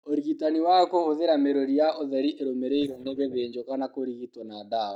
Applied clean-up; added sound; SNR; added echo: neural mask model DeepFilterNet 3.